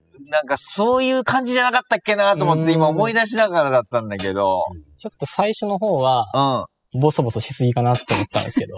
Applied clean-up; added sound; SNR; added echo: classical method spectral subtraction.